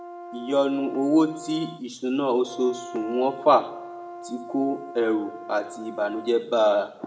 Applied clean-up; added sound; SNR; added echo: none; Brass instrument; 15 dB; reverberation time 0.6 s.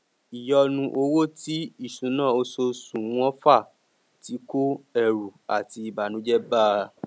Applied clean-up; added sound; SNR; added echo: none; none; none; none.